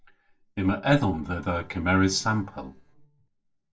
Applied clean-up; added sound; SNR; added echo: neural separator model SepFormer DNS4.